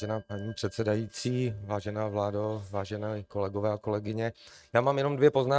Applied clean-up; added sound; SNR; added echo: neural mask model RNNoise.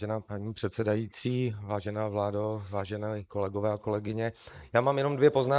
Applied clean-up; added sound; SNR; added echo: neural mask model Resemble Enhance denoiser.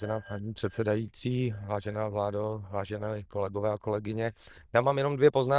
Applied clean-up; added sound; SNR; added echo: neural diffusion model UNIVERSE++.